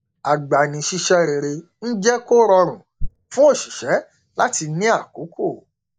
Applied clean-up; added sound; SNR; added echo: neural mask model DeepFilterNet 3.